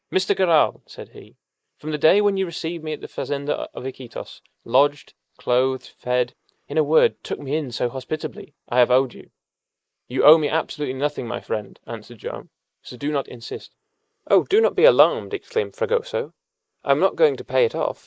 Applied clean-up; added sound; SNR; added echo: neural mask model Resemble Enhance denoiser.